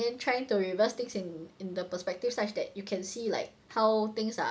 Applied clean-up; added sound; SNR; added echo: none; none; none; none.